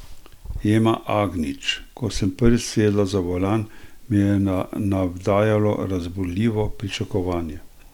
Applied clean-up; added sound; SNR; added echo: none; none; none; none.